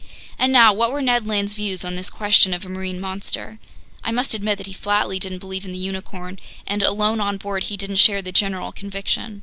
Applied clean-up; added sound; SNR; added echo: none; none; none; none.